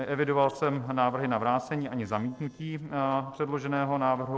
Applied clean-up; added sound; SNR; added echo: neural separator model SepFormer DNS4.